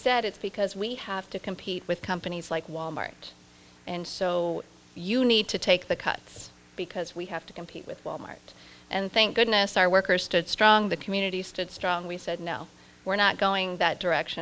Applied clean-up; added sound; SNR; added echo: none; none; none; none.